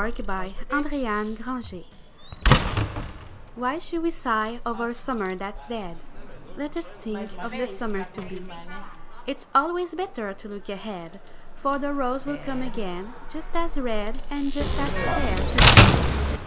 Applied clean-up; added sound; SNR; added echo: none; Slam + Zipper (clothing) / Telephone; -5 dB; none.